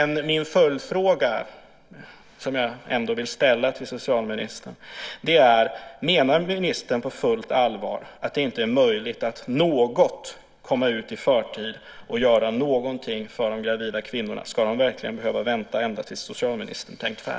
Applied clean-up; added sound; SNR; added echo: none; none; none; none.